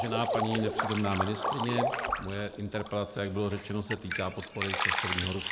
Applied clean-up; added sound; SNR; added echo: none; Keys jangling + Drip; 0 dB; none.